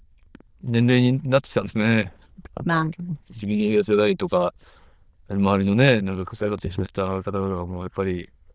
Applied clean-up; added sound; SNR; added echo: neural diffusion model UNIVERSE++.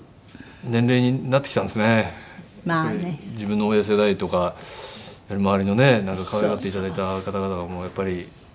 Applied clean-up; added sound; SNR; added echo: none; none; none; none.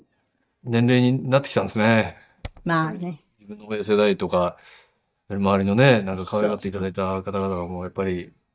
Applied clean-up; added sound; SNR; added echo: neural mask model DeepFilterNet 3.